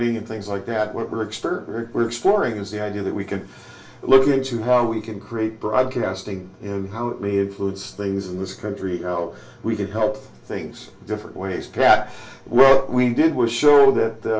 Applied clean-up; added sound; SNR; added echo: none; none; none; reverberation time 0.2 s.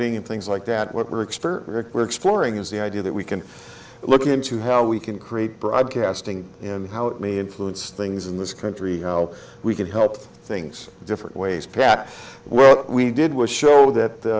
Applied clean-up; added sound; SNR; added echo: none; none; none; none.